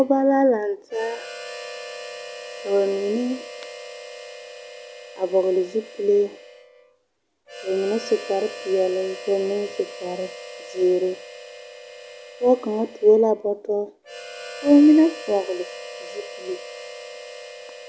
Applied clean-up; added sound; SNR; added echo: none; Harmonica; 15 dB; none.